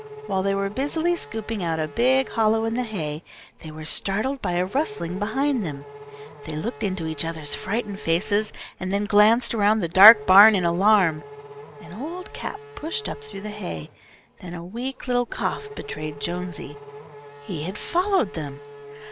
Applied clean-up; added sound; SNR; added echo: none; Race car, auto racing / Accelerating, revving, vroom; 16 dB; none.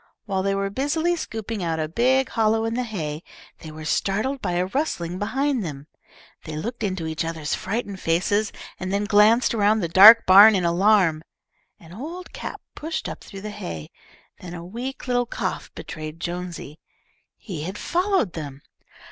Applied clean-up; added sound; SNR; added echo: none; none; none; none.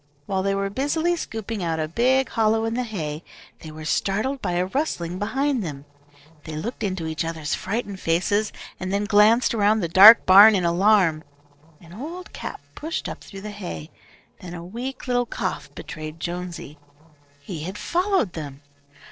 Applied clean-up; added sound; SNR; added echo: neural separator model SepFormer DNS4.